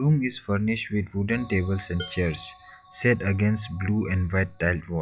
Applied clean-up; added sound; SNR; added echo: classical method log-MMSE.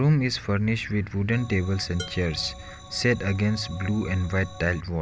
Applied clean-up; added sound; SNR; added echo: none; Organ + Dishes, pots, and pans; 18 dB; none.